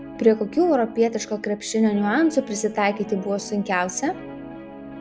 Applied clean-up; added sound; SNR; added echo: none; Guitar; 15 dB; none.